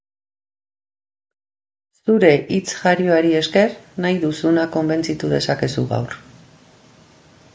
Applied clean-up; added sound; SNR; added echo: none; none; none; none.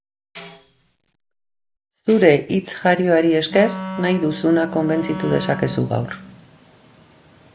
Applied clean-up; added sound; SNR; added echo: none; Tambourine + Wind instrument, woodwind instrument; 10 dB; none.